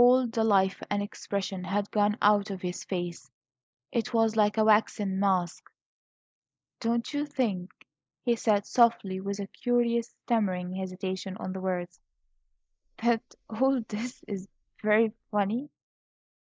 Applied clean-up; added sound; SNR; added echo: neural mask model Resemble Enhance denoiser.